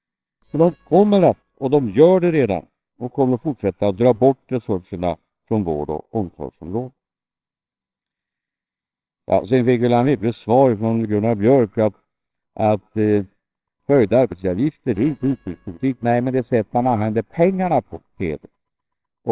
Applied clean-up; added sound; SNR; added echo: neural separator model SepFormer WHAMR!.